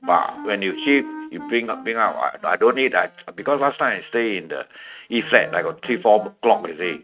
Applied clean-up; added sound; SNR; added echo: neural mask model RNNoise.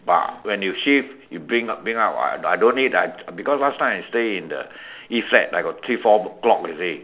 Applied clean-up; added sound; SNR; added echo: none; none; none; none.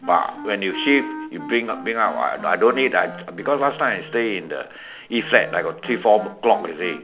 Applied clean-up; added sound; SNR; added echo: none; Wind instrument, woodwind instrument; 15 dB; none.